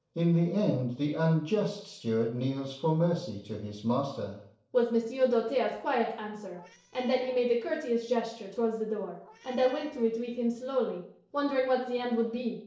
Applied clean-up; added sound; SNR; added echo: neural separator model SepFormer DNS4.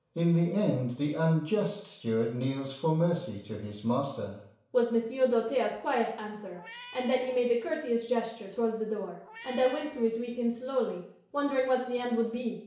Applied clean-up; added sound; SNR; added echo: none; Meow; 17 dB; reverberation time 0.6 s.